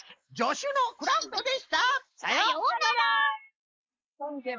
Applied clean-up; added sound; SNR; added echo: neural mask model Resemble Enhance denoiser.